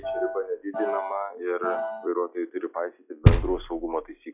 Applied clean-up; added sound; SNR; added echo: classical method log-MMSE.